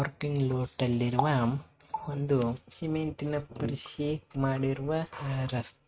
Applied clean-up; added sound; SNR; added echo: neural mask model RNNoise.